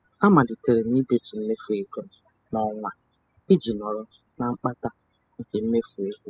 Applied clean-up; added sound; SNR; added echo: classical method spectral subtraction.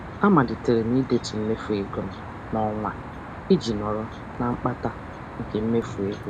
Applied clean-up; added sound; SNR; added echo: none; Traffic noise, roadway noise; 11 dB; none.